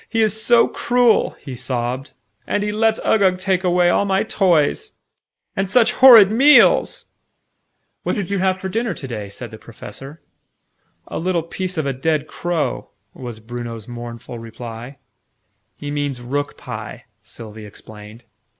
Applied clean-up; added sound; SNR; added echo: neural mask model Resemble Enhance denoiser.